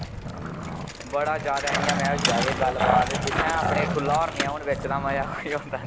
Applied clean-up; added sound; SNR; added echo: none; Bicycle + Growling; 0 dB; none.